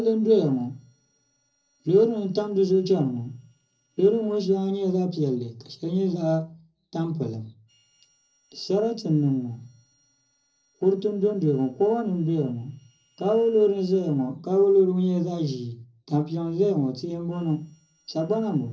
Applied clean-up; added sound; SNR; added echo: neural separator model SepFormer DNS4.